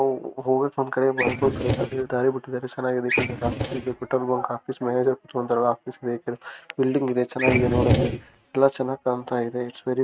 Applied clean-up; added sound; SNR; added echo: neural mask model RNNoise.